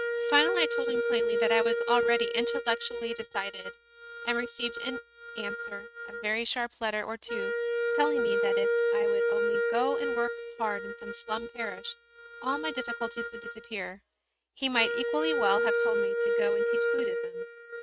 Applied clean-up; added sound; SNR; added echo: neural mask model RNNoise.